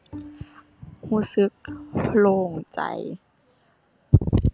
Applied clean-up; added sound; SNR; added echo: none; Bowed string instrument; 20 dB; none.